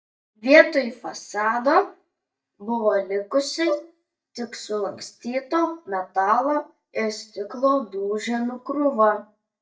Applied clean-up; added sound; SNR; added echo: neural mask model DeepFilterNet 3.